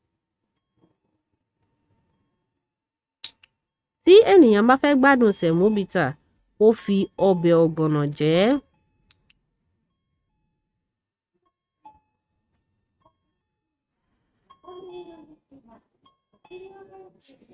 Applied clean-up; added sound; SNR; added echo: neural mask model RNNoise.